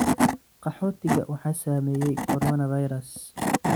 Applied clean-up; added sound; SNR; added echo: none; Wood / Tools; 0 dB; none.